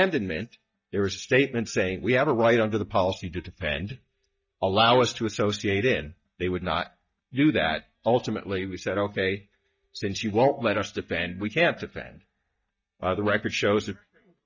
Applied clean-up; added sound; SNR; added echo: neural mask model DeepFilterNet 3.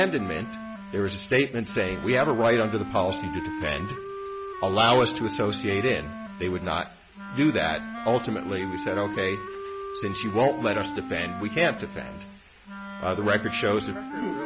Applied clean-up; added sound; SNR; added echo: none; Wind instrument, woodwind instrument; 9 dB; none.